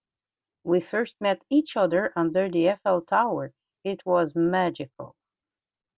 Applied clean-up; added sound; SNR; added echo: none; none; none; none.